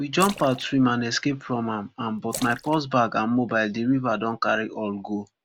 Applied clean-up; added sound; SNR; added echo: none; Splash, splatter; 17 dB; none.